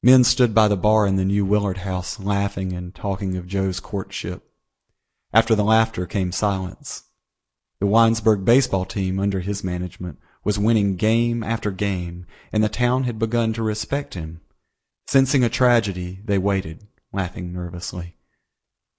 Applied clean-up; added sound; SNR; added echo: none; none; none; none.